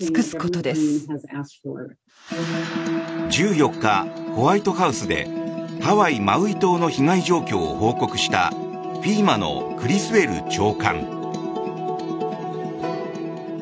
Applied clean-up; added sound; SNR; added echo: none; none; none; none.